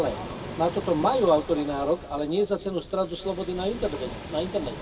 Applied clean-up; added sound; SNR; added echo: none; Waves, surf; 11 dB; reverberation time 2.4 s.